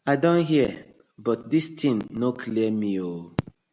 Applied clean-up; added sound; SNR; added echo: none; none; none; none.